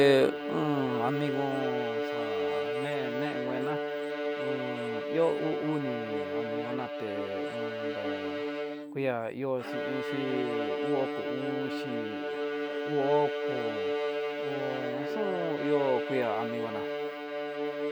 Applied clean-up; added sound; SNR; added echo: none; Bowed string instrument; 0 dB; none.